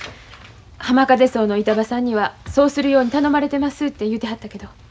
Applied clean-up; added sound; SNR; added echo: none; none; none; none.